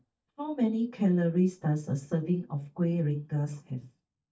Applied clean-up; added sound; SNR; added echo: neural mask model DeepFilterNet 3.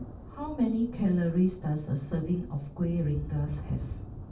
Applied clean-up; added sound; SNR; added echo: none; Thunder; 11 dB; reverberation time 0.3 s.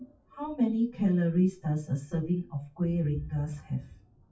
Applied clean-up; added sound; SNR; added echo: classical method WPE with log-MMSE.